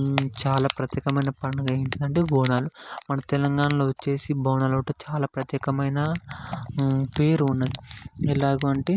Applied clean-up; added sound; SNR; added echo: none; Typing; 18 dB; none.